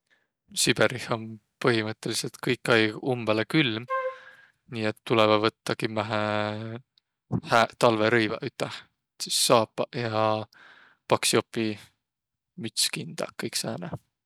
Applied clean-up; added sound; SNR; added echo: none; Wind instrument, woodwind instrument; 7 dB; none.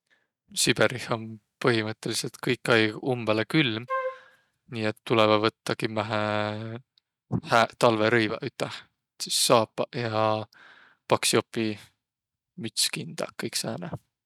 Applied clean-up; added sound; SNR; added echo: neural mask model RNNoise.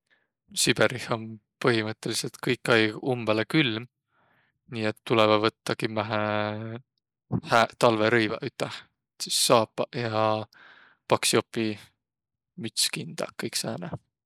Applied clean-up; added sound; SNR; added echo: neural mask model Resemble Enhance denoiser.